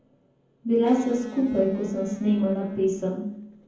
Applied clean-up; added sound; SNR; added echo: none; Electric guitar; 14 dB; reverberation time 0.7 s.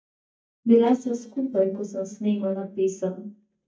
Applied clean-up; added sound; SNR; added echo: neural mask model DeepFilterNet 3.